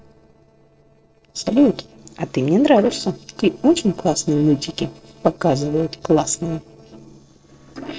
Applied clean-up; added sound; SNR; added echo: neural separator model SepFormer DNS4.